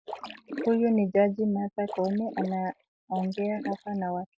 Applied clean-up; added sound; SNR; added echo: neural mask model Resemble Enhance denoiser.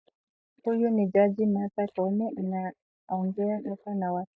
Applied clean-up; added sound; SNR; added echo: neural mask model DeepFilterNet 3.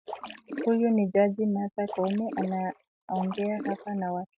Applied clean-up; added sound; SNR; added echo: neural mask model RNNoise.